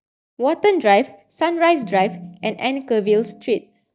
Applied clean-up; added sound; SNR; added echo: neural mask model DeepFilterNet 3.